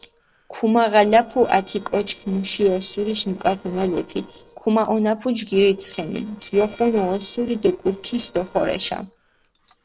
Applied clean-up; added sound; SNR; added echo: neural separator model SepFormer DNS4.